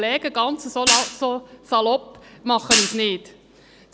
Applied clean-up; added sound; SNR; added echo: none; Hi-hat; -1 dB; none.